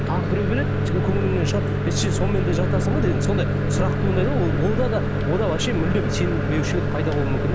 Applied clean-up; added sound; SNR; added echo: none; Microwave oven; -4 dB; none.